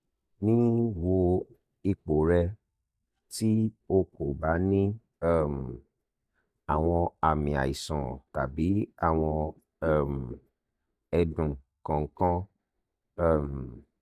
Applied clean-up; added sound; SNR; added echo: neural mask model DeepFilterNet 3.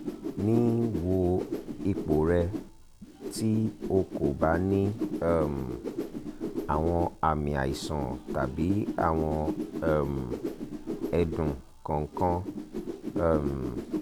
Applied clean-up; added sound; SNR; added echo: none; Whoosh, swoosh, swish; 6 dB; none.